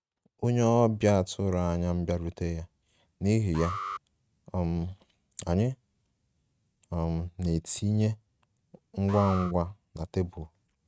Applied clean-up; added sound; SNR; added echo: neural mask model RNNoise.